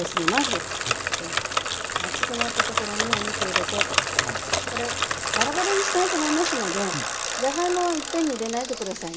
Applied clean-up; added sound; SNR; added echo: none; Bicycle; -2 dB; reverberation time 0.6 s.